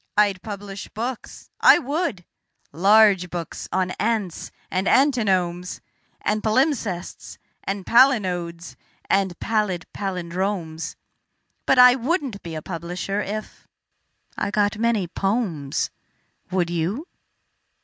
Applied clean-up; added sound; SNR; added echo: none; none; none; none.